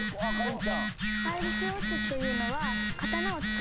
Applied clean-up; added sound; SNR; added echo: none; Telephone; -4 dB; none.